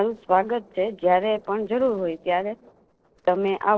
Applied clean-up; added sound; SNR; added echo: neural separator model SepFormer DNS4.